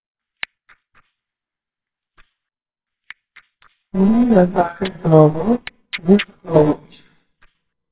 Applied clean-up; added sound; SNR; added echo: neural separator model SepFormer WHAMR!.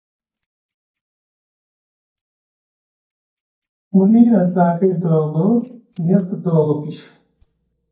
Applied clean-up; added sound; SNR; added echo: neural mask model DeepFilterNet 3.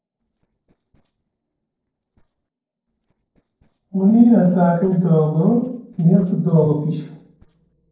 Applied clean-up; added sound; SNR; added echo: neural separator model SepFormer DNS4.